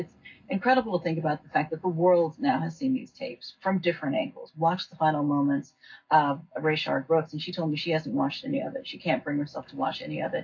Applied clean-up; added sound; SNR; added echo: none; none; none; reverberation time 0.4 s.